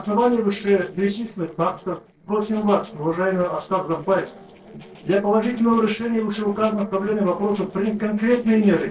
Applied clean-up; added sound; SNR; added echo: neural separator model SepFormer DNS4.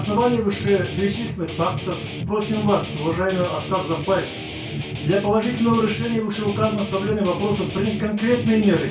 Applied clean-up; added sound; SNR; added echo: none; Guitar; 7 dB; reverberation time 0.2 s.